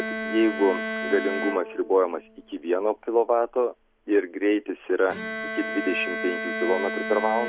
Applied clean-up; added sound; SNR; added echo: none; Bowed string instrument; 7 dB; none.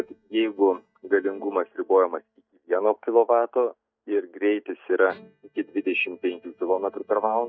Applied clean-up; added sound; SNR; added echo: neural mask model DeepFilterNet 3.